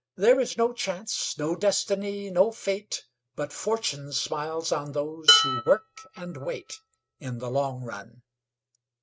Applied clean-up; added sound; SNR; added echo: neural mask model RNNoise.